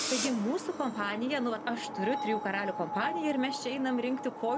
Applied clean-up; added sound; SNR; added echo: none; Screech; 5 dB; none.